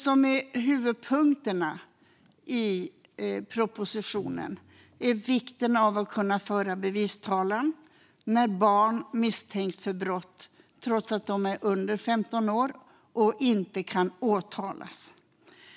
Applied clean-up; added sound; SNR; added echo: none; none; none; none.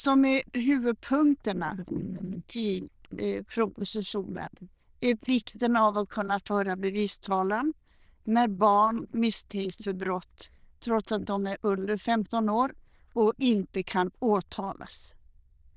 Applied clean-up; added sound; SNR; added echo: neural diffusion model UNIVERSE++.